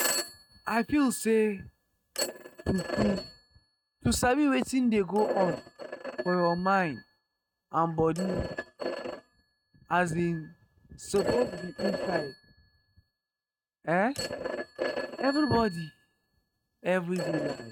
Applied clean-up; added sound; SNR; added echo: neural mask model RNNoise.